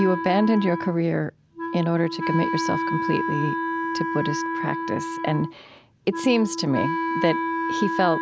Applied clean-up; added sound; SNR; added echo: none; Wind instrument, woodwind instrument; 3 dB; none.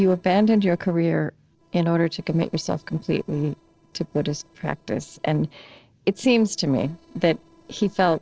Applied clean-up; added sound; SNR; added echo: neural separator model SepFormer DNS4.